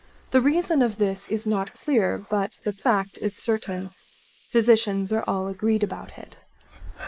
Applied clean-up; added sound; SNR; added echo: neural mask model Resemble Enhance denoiser.